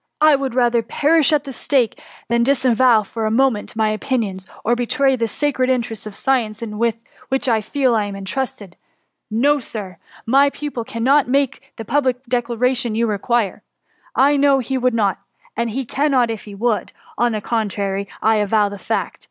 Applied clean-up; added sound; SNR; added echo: none; none; none; none.